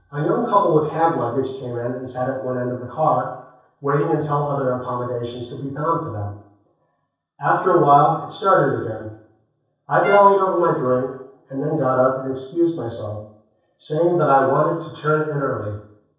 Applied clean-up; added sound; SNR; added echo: neural separator model SepFormer DNS4.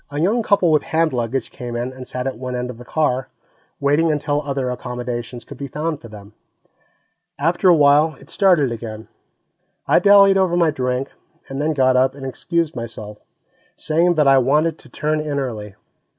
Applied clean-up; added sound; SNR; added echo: none; none; none; none.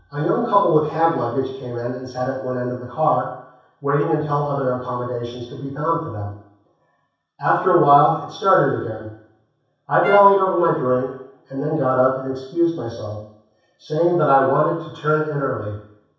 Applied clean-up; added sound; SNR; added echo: none; Trumpet; 11 dB; reverberation time 0.7 s.